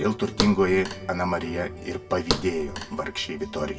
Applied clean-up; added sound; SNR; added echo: none; Thump, thud; 7 dB; reverberation time 1.5 s.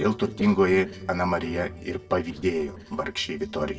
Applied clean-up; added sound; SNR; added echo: neural separator model SepFormer DNS4.